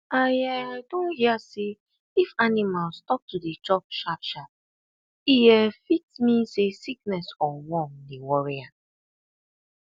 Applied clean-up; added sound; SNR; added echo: none; none; none; none.